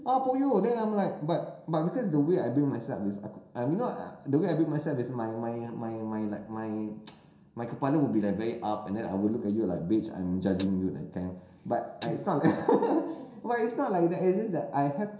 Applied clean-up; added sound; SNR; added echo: none; Hi-hat; 19 dB; reverberation time 0.7 s.